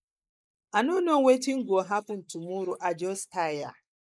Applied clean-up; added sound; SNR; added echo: neural mask model Resemble Enhance denoiser.